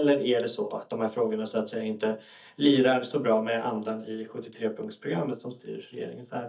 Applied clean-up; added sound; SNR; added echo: neural mask model DeepFilterNet 3.